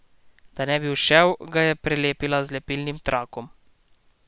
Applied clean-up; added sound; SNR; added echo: none; none; none; none.